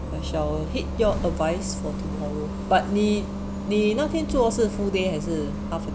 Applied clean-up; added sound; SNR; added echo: none; Bus; 4 dB; none.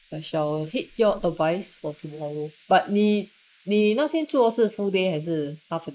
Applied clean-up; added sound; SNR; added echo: neural mask model Resemble Enhance denoiser.